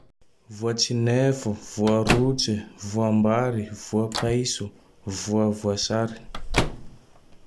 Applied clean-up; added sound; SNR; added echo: none; Microwave oven; 8 dB; none.